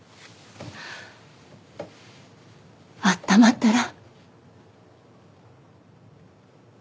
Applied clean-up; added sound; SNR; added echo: none; none; none; none.